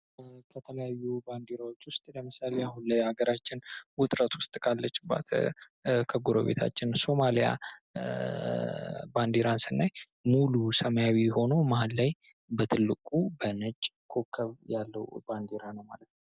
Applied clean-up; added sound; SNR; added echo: none; none; none; none.